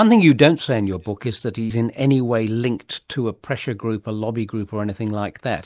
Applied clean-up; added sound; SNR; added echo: none; none; none; none.